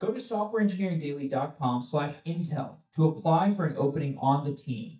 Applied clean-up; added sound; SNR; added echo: neural mask model DeepFilterNet 3.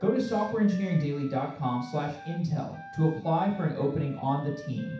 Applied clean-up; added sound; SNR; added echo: none; Wind instrument, woodwind instrument; 18 dB; reverberation time 0.7 s.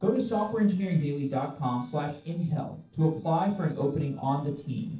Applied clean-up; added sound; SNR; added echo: neural separator model SepFormer DNS4.